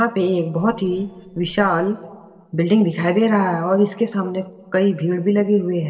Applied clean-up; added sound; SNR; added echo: neural separator model SepFormer DNS4.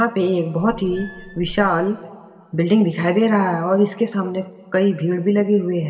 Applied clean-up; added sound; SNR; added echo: none; Squeak / Screech; 18 dB; reverberation time 1.5 s.